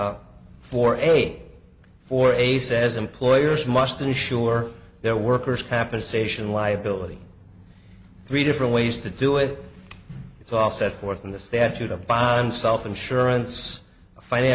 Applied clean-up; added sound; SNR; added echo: none; none; none; none.